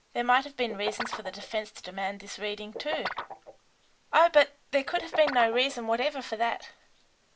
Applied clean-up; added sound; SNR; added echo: none; Guitar; 12 dB; none.